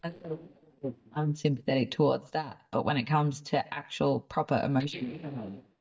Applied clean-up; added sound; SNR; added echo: neural mask model DeepFilterNet 3.